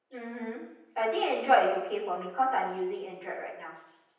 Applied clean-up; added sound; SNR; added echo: none; none; none; reverberation time 0.9 s.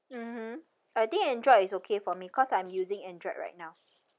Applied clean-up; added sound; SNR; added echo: none; none; none; none.